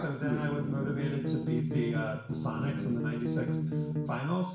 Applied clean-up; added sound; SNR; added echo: none; Bass guitar; -1 dB; reverberation time 0.8 s.